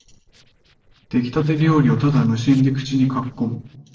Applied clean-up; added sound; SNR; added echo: neural separator model SepFormer DNS4.